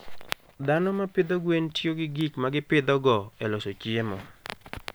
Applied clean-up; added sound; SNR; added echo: none; none; none; none.